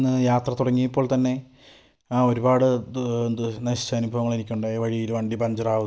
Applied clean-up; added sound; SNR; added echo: none; none; none; none.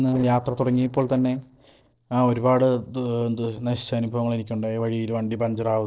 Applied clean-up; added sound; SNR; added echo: neural separator model SepFormer DNS4.